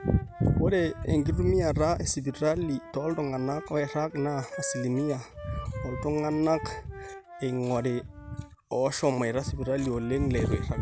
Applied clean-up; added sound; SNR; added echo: none; Wind instrument, woodwind instrument; 16 dB; none.